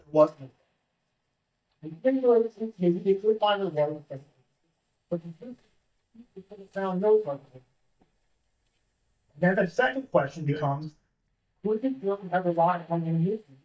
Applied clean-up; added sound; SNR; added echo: neural mask model DeepFilterNet 3.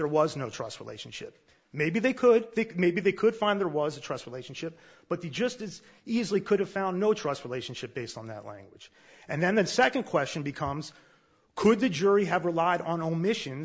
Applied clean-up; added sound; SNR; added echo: none; none; none; none.